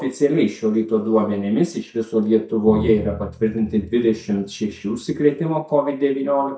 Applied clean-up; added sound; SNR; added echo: neural mask model DeepFilterNet 3.